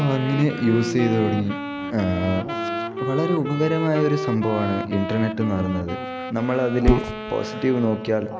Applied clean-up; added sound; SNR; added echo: none; Dog + Wind instrument, woodwind instrument; 4 dB; none.